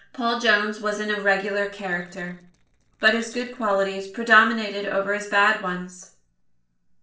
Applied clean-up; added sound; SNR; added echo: neural separator model SepFormer DNS4.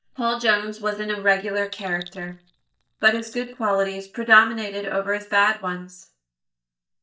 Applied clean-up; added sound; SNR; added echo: neural mask model DeepFilterNet 3.